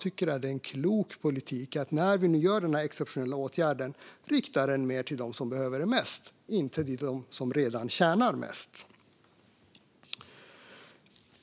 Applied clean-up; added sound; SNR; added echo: none; none; none; none.